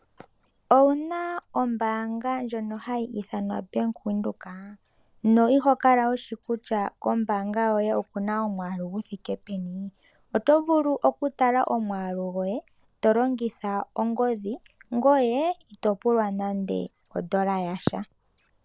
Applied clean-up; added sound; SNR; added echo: none; Bird; 16 dB; none.